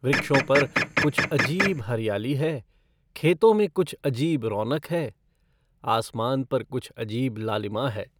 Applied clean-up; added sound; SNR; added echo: none; Printer; 1 dB; none.